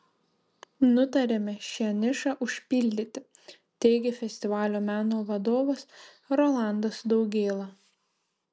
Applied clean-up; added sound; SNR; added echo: none; none; none; none.